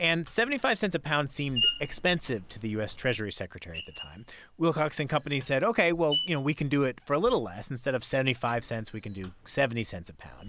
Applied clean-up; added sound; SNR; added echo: none; Screech; 10 dB; none.